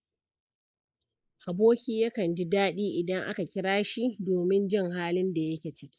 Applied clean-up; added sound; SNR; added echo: neural mask model Resemble Enhance denoiser.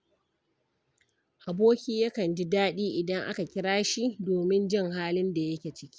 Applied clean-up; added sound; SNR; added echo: none; none; none; none.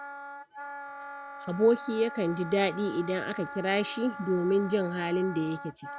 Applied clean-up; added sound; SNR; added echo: none; Wind instrument, woodwind instrument; 12 dB; none.